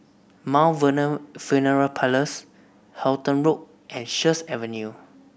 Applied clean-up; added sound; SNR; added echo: none; none; none; none.